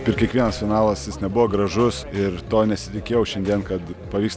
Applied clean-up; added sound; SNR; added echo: none; none; none; none.